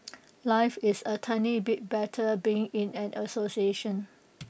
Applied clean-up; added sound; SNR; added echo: none; none; none; none.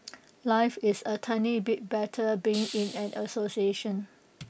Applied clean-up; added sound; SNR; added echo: none; Hiss; 14 dB; none.